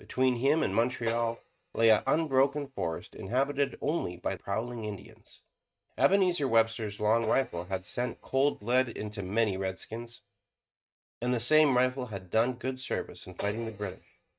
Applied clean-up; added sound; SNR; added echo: neural mask model RNNoise.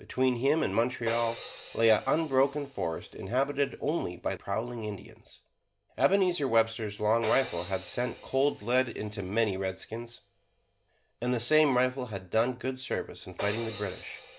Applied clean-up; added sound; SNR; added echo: none; Crash cymbal; 18 dB; none.